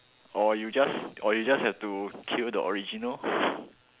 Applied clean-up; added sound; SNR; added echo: none; none; none; none.